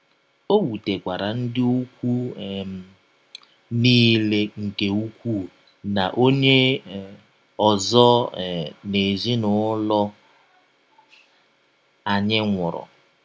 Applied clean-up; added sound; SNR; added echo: none; none; none; none.